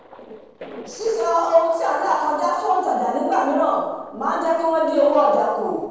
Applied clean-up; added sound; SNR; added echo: neural separator model SepFormer DNS4.